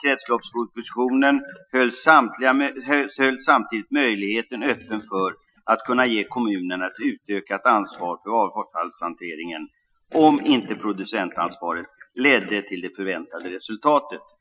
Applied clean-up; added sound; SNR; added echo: classical method Wiener filter.